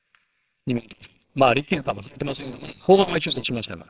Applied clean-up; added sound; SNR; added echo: neural separator model SepFormer WHAMR!.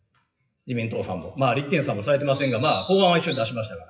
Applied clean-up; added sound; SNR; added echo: classical method WPE with log-MMSE.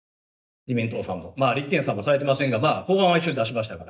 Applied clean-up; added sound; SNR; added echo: neural mask model DeepFilterNet 3.